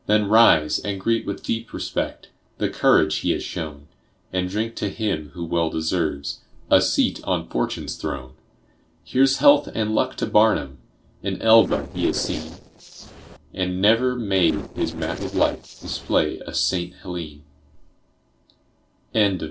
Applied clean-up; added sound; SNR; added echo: neural separator model SepFormer DNS4.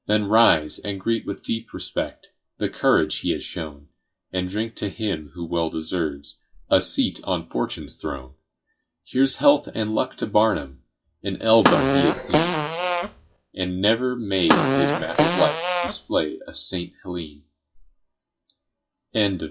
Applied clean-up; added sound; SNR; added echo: classical method WPE with log-MMSE.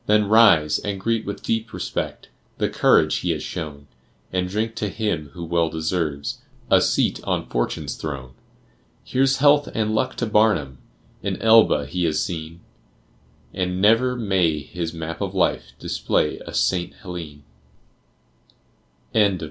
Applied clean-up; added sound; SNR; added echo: none; none; none; none.